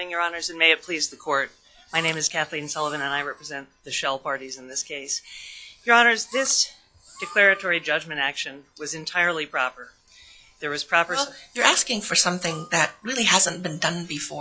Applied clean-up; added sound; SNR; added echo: classical method log-MMSE.